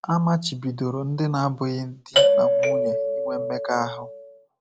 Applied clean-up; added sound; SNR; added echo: none; Doorbell; -5 dB; none.